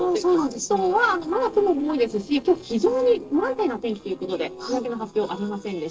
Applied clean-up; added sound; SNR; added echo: neural separator model SepFormer DNS4.